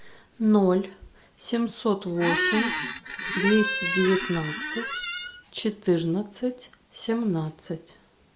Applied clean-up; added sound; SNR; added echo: none; Squeak; 2 dB; none.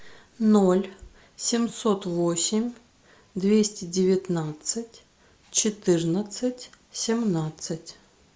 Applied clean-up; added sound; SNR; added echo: none; none; none; none.